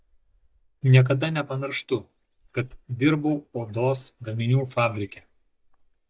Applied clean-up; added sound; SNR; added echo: neural mask model DeepFilterNet 3.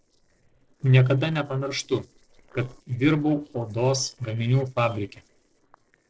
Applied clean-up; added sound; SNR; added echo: neural separator model SepFormer DNS4.